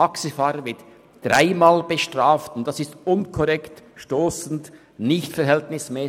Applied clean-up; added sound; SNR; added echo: none; none; none; none.